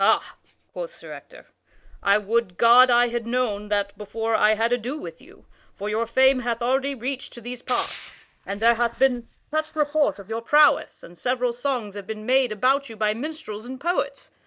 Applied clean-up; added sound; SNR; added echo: neural mask model DeepFilterNet 3.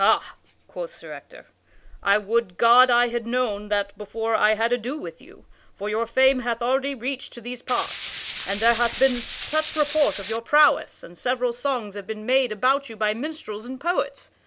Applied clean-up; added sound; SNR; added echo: none; Tools; 10 dB; none.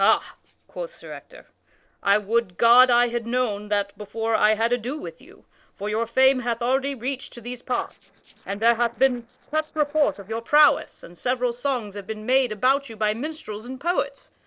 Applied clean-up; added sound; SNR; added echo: neural separator model SepFormer DNS4.